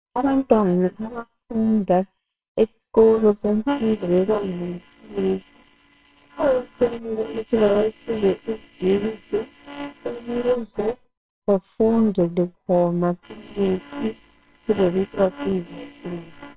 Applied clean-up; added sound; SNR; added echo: neural separator model SepFormer WHAMR!.